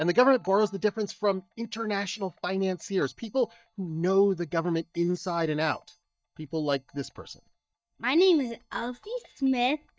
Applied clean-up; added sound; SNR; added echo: neural mask model DeepFilterNet 3.